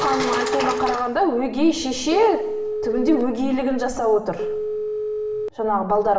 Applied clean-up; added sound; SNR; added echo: none; Telephone; 7 dB; reverberation time 1.1 s.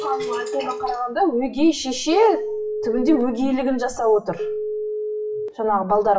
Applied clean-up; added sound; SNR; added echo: classical method WPE with log-MMSE.